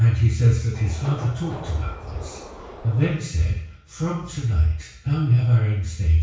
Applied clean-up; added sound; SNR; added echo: none; Subway, metro, underground; 17 dB; reverberation time 0.6 s.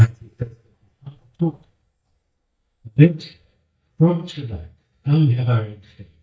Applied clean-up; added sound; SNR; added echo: neural mask model DeepFilterNet 3.